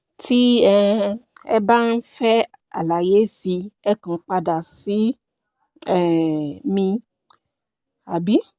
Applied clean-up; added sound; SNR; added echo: none; none; none; none.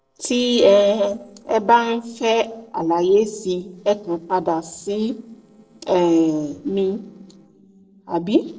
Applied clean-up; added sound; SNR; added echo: neural separator model SepFormer DNS4.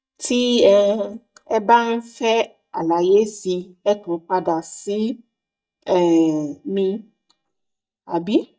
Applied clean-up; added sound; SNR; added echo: neural mask model DeepFilterNet 3.